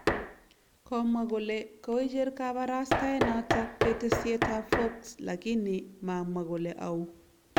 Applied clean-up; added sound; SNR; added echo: none; Knock; 2 dB; none.